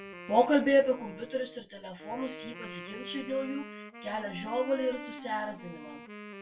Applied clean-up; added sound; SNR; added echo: none; Wind instrument, woodwind instrument; 13 dB; reverberation time 0.1 s.